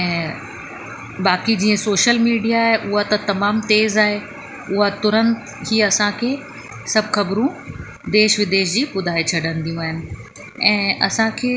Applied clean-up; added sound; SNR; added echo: none; none; none; none.